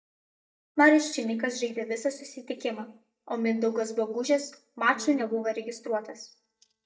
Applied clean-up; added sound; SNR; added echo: neural mask model DeepFilterNet 3.